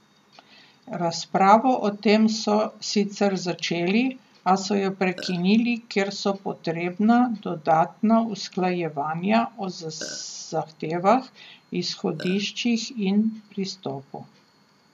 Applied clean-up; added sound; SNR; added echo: none; Burping, eructation; 16 dB; none.